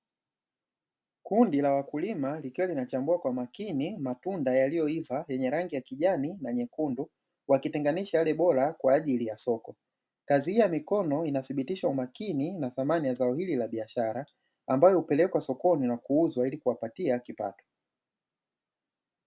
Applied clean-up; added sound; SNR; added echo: none; none; none; none.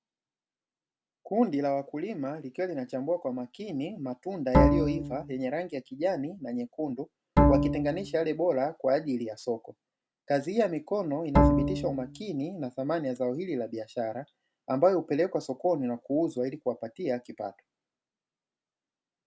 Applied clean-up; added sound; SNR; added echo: none; Bowed string instrument; -5 dB; none.